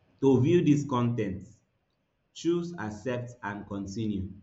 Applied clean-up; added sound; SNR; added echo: none; none; none; none.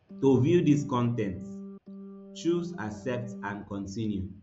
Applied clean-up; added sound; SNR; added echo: none; Organ; 14 dB; none.